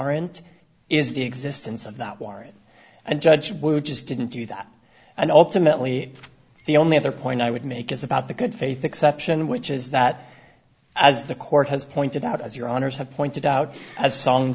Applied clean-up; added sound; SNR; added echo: none; none; none; none.